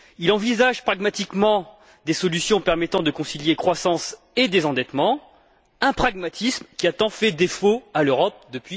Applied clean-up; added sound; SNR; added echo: none; none; none; none.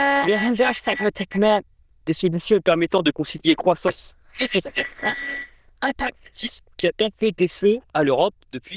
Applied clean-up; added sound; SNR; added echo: neural diffusion model UNIVERSE++.